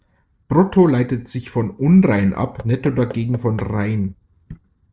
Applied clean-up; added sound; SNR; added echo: neural separator model SepFormer DNS4.